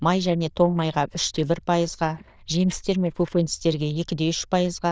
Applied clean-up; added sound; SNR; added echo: neural diffusion model UNIVERSE++.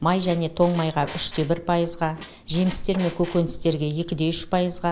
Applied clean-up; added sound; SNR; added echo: none; Squeak; 16 dB; none.